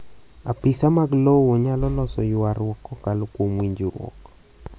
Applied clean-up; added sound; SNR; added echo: none; none; none; none.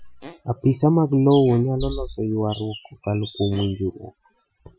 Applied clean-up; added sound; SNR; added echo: classical method Wiener filter.